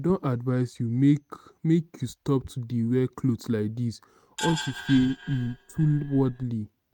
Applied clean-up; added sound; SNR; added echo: neural mask model RNNoise.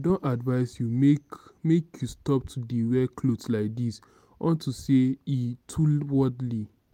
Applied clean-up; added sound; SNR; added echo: none; none; none; none.